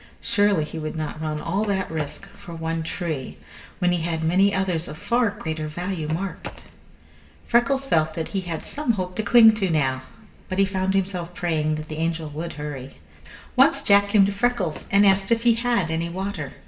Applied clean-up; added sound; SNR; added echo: none; Run; 16 dB; reverberation time 1.6 s.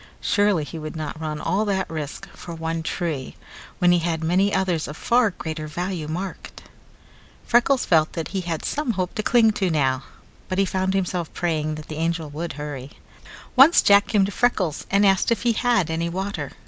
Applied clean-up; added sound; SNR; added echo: none; none; none; none.